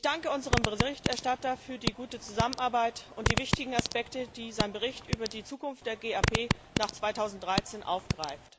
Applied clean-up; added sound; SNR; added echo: none; Fart; 1 dB; none.